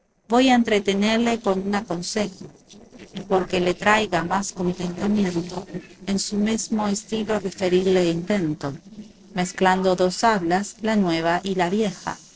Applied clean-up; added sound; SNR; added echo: neural separator model SepFormer DNS4.